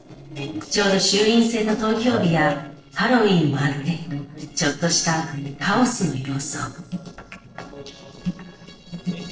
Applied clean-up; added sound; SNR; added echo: neural separator model SepFormer DNS4.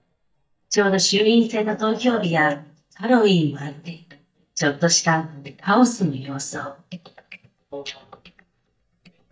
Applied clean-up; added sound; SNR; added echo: neural mask model DeepFilterNet 3.